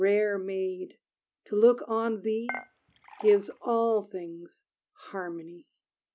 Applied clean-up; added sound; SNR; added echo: none; Dishes, pots, and pans / Chink, clink; 14 dB; none.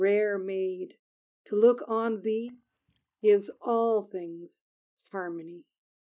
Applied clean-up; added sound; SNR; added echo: neural mask model DeepFilterNet 3.